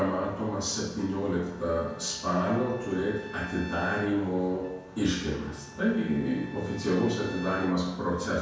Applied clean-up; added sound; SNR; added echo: none; Trumpet; 19 dB; reverberation time 0.5 s.